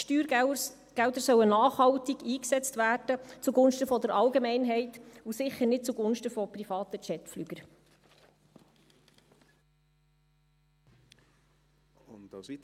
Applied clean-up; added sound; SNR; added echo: none; none; none; none.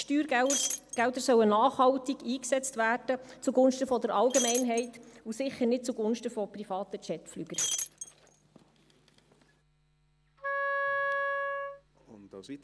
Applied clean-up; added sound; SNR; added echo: none; Shatter + Wind instrument, woodwind instrument; 3 dB; none.